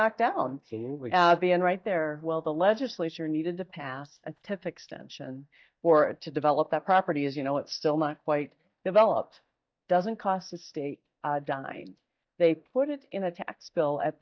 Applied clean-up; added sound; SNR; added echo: neural mask model DeepFilterNet 3.